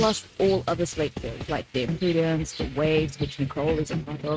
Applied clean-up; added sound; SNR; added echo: neural mask model RNNoise.